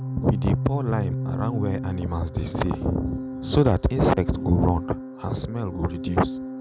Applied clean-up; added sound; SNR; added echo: none; Organ; 6 dB; none.